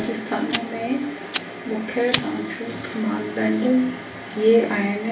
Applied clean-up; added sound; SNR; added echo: none; Fire; 13 dB; reverberation time 0.4 s.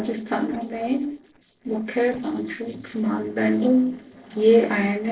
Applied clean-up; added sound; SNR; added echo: neural separator model SepFormer DNS4.